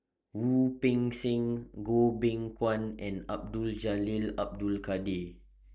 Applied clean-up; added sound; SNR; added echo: neural mask model DeepFilterNet 3.